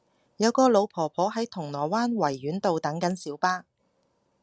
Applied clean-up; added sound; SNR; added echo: none; none; none; none.